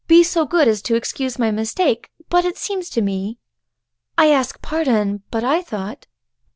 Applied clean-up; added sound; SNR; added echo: none; none; none; none.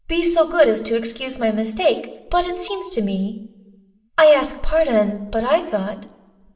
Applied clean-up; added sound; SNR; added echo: none; Alarm; 18 dB; reverberation time 0.9 s.